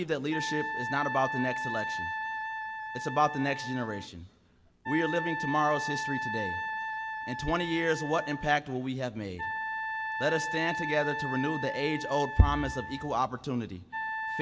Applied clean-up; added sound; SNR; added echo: none; Wind instrument, woodwind instrument; 4 dB; none.